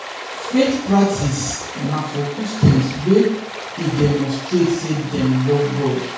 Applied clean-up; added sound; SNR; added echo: none; Stream; 12 dB; reverberation time 0.6 s.